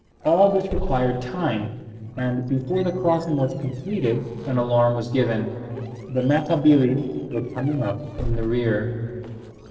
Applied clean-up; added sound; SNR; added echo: neural separator model SepFormer DNS4.